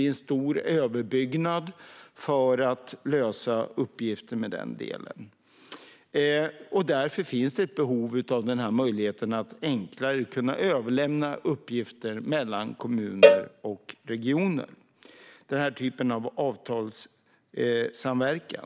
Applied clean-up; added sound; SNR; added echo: none; Cowbell; -4 dB; none.